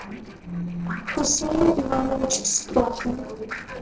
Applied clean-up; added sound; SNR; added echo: neural separator model SepFormer DNS4.